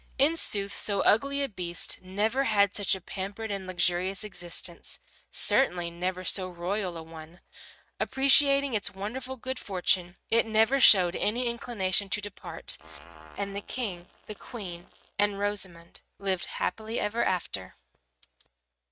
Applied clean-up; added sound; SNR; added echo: neural mask model RNNoise.